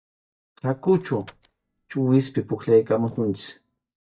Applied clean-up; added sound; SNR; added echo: neural mask model DeepFilterNet 3.